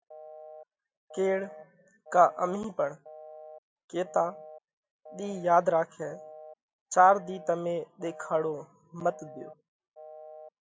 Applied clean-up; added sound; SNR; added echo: none; Telephone; 19 dB; none.